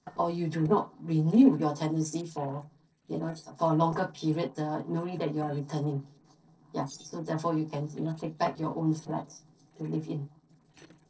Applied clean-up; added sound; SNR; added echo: neural separator model SepFormer DNS4.